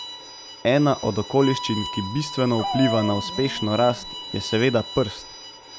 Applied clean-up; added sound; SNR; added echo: none; Bowed string instrument + Dog; 9 dB; none.